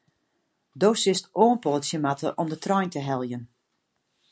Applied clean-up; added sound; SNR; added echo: none; none; none; none.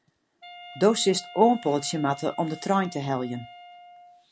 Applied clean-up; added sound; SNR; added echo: none; Wind instrument, woodwind instrument; 19 dB; none.